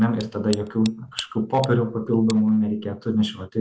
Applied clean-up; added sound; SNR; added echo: none; Tick; 18 dB; none.